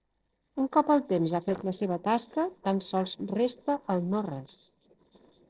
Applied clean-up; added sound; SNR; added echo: neural separator model SepFormer DNS4.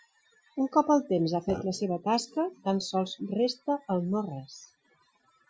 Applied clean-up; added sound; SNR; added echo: classical method Wiener filter.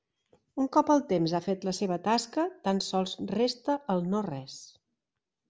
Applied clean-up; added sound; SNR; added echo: none; none; none; none.